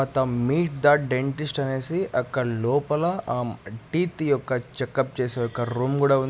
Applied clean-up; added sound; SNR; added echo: none; none; none; none.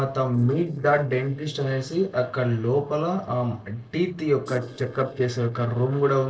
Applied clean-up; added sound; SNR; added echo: neural separator model SepFormer DNS4.